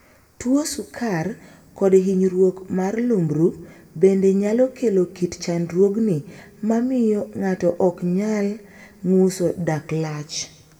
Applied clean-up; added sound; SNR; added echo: none; none; none; reverberation time 1.0 s.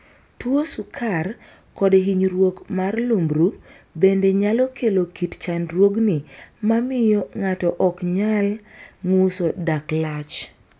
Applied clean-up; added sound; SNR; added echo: none; none; none; none.